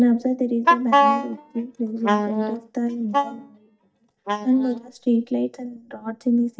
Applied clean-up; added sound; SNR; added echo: neural mask model DeepFilterNet 3.